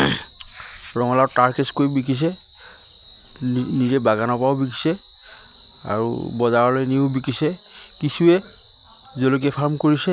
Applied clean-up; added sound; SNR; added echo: none; none; none; none.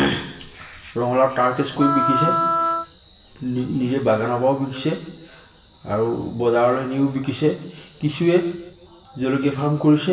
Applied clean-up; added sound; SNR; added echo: none; Wind instrument, woodwind instrument; 1 dB; reverberation time 1.0 s.